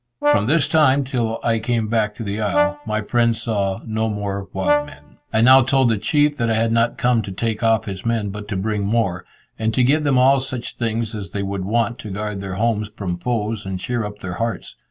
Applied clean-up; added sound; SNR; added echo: none; Brass instrument; 6 dB; none.